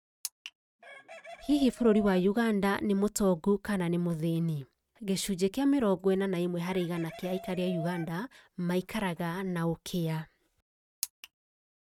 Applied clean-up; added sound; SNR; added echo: neural mask model RNNoise.